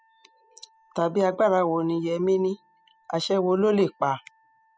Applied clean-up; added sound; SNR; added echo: classical method spectral subtraction.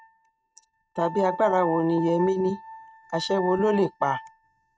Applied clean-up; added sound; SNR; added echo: neural mask model RNNoise.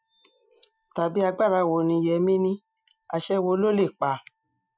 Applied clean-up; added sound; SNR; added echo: classical method Wiener filter.